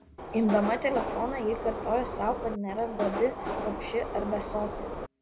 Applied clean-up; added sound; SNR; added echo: none; Subway, metro, underground; 4 dB; none.